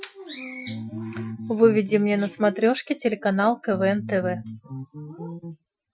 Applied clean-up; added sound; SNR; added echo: classical method Wiener filter.